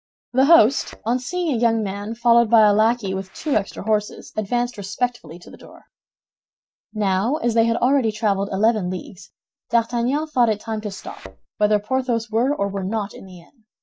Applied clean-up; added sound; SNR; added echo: neural mask model DeepFilterNet 3.